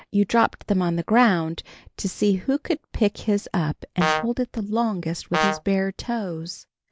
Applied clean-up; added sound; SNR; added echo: none; Brass instrument; 2 dB; none.